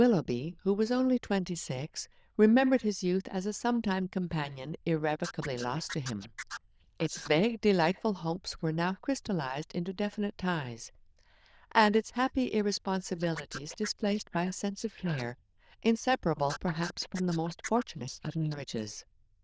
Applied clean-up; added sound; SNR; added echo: neural diffusion model UNIVERSE++.